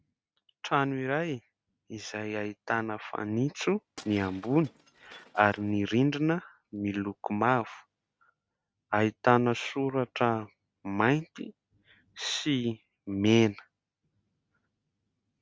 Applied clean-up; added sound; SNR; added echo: neural mask model RNNoise.